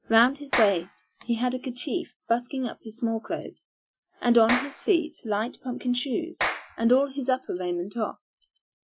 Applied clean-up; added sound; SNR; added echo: classical method Wiener filter.